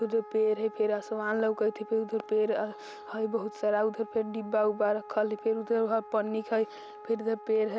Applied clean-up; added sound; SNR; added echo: none; Wind instrument, woodwind instrument; 16 dB; none.